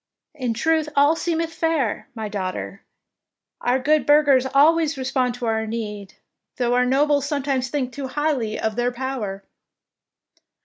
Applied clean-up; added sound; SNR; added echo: none; none; none; none.